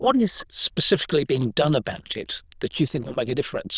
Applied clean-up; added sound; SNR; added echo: neural diffusion model UNIVERSE++.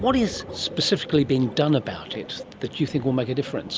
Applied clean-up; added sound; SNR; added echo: none; Gurgling; 16 dB; none.